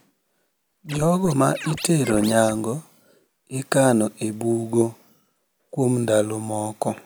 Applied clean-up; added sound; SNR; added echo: none; Scratching (performance technique); 13 dB; none.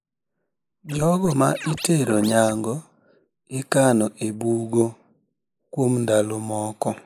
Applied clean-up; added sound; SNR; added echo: neural mask model Resemble Enhance denoiser.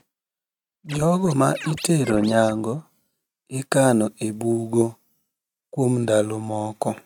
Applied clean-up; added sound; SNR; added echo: neural mask model RNNoise.